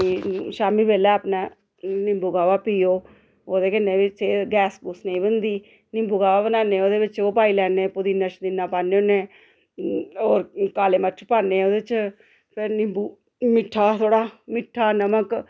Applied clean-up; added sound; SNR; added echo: none; none; none; none.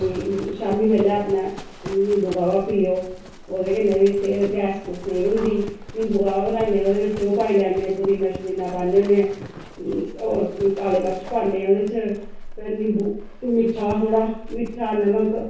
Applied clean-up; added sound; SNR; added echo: none; Livestock, farm animals, working animals; 15 dB; reverberation time 0.6 s.